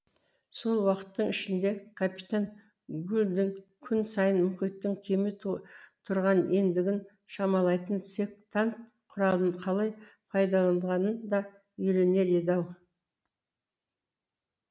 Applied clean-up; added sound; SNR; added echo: none; none; none; none.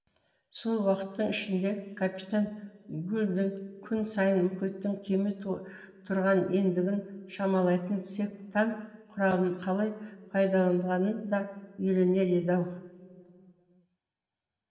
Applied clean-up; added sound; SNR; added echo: none; none; none; reverberation time 2.6 s.